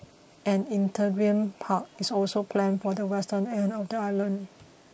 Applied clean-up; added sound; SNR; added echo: neural mask model Resemble Enhance denoiser.